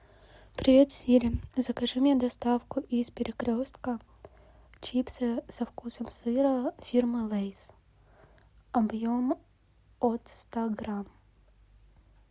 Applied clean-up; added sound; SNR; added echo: none; none; none; none.